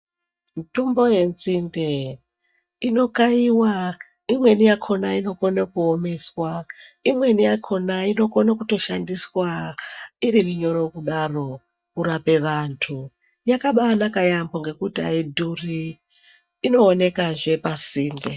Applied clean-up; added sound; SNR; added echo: neural mask model DeepFilterNet 3.